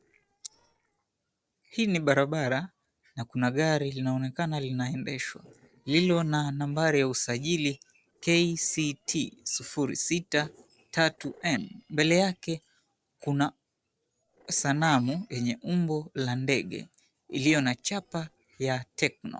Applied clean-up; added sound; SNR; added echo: neural separator model SepFormer DNS4.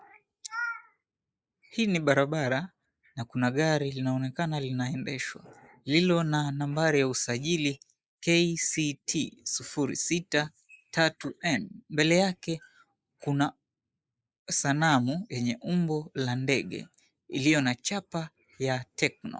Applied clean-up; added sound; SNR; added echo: neural mask model Resemble Enhance denoiser.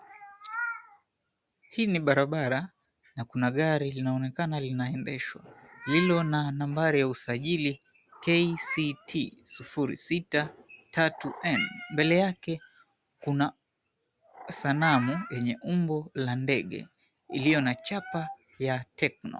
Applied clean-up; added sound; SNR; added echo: none; Meow; 14 dB; none.